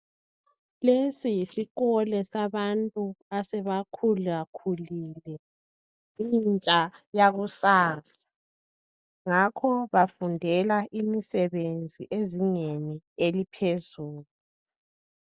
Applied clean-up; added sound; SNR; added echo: none; none; none; none.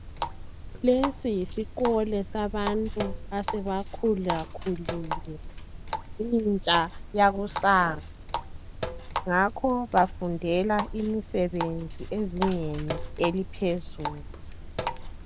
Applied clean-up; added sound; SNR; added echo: none; Sink (filling or washing) + Water tap, faucet; 7 dB; none.